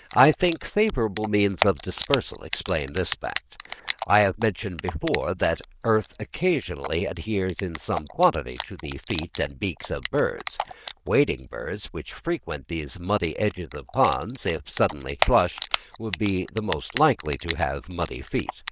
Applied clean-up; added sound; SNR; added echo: neural diffusion model UNIVERSE++.